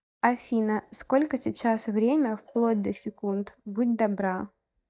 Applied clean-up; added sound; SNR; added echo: neural mask model DeepFilterNet 3.